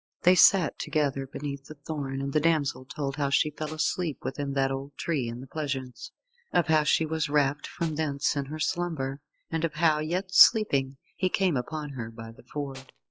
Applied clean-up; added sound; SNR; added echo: classical method log-MMSE.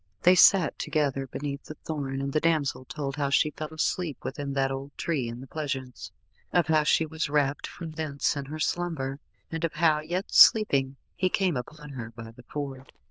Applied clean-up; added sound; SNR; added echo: neural diffusion model UNIVERSE++.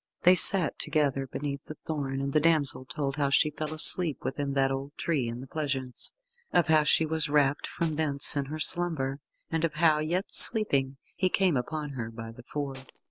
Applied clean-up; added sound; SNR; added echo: neural separator model SepFormer DNS4.